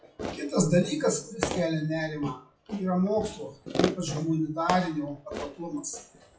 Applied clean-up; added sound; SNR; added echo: classical method WPE with log-MMSE.